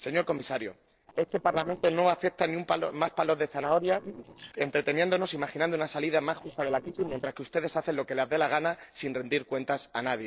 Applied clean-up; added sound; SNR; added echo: neural separator model SepFormer DNS4.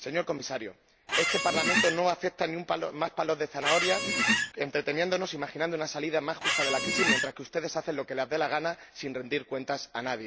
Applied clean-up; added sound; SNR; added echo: none; Squeak; -4 dB; none.